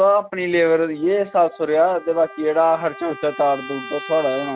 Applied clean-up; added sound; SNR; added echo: none; Trumpet; 17 dB; none.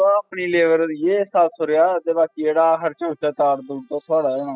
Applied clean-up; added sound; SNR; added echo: classical method spectral subtraction.